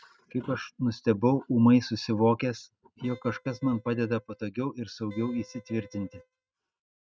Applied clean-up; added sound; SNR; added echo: neural mask model RNNoise.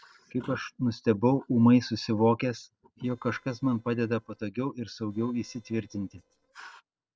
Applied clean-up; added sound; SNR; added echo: neural separator model SepFormer DNS4.